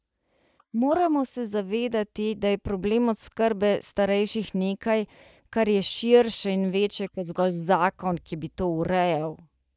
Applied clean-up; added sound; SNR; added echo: neural mask model DeepFilterNet 3.